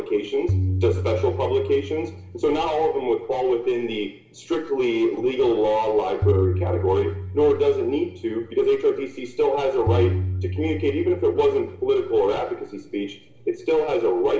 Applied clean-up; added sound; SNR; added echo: none; Tabla; 6 dB; reverberation time 0.6 s.